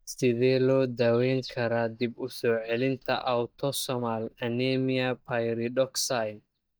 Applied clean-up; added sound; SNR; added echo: neural mask model DeepFilterNet 3.